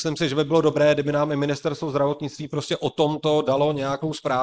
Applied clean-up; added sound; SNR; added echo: neural mask model Resemble Enhance denoiser.